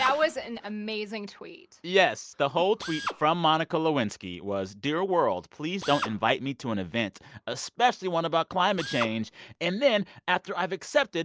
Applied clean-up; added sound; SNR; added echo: none; Drill; 16 dB; none.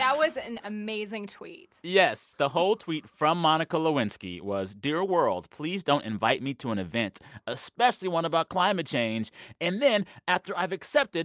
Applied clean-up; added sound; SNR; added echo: none; none; none; none.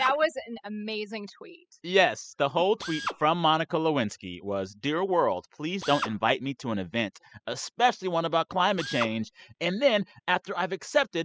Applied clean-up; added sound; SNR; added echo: classical method spectral subtraction.